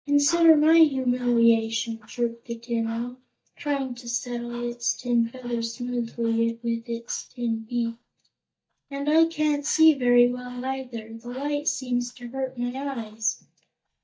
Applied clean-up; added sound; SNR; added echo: neural mask model DeepFilterNet 3.